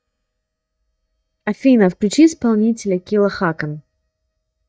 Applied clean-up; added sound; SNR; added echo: neural mask model DeepFilterNet 3.